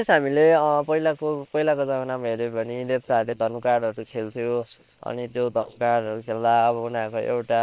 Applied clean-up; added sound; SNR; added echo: neural separator model SepFormer WHAM!.